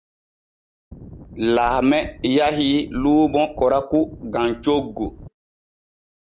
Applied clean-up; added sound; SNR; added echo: none; Wind + Bass drum; 17 dB; none.